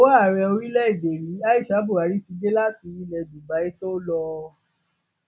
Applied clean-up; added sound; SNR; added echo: none; none; none; none.